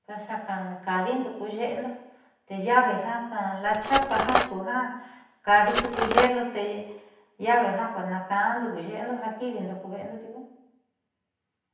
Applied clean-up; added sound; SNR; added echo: none; Cutlery, silverware; -2 dB; reverberation time 0.9 s.